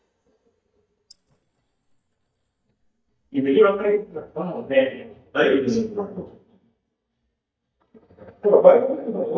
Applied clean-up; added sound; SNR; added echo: neural mask model DeepFilterNet 3.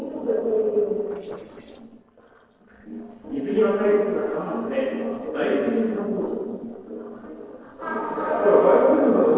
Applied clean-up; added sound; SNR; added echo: neural separator model SepFormer DNS4.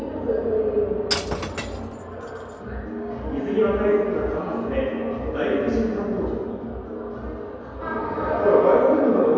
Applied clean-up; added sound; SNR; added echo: none; Shatter / Crushing; 11 dB; reverberation time 2.2 s.